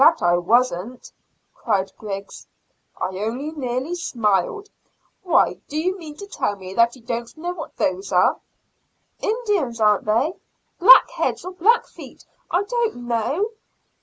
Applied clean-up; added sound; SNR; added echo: none; none; none; none.